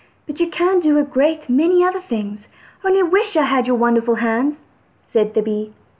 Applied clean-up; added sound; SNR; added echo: none; none; none; none.